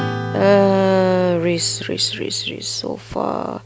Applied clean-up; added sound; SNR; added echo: none; Acoustic guitar / Strum; 11 dB; none.